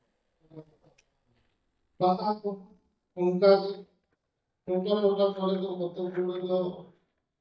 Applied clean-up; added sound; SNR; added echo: neural mask model DeepFilterNet 3.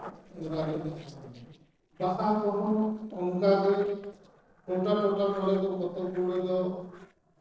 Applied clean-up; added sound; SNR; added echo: neural separator model SepFormer DNS4.